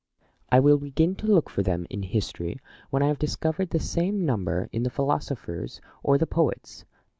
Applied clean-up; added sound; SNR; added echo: none; none; none; none.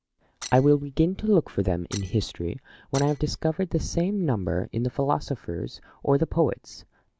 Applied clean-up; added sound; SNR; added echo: none; Shatter; 18 dB; none.